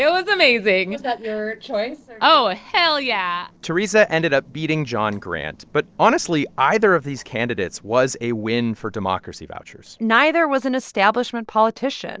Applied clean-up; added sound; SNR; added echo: neural separator model SepFormer DNS4.